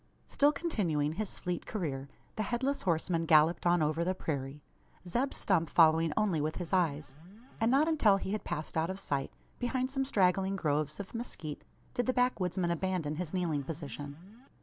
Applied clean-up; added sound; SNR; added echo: none; Alarm; 20 dB; none.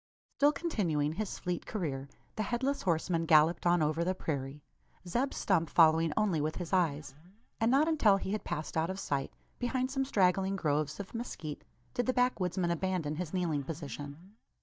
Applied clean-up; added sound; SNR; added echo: neural mask model DeepFilterNet 3.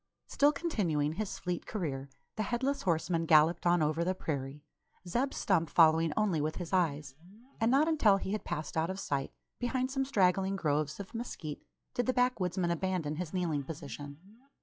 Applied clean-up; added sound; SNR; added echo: classical method log-MMSE.